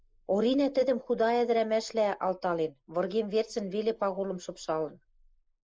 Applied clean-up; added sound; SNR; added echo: neural mask model Resemble Enhance denoiser.